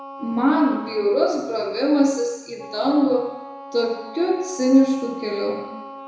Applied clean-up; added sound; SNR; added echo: none; Wind instrument, woodwind instrument; 16 dB; reverberation time 1.0 s.